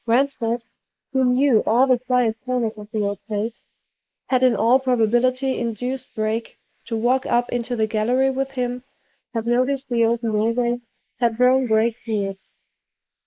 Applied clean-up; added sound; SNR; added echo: neural mask model Resemble Enhance denoiser.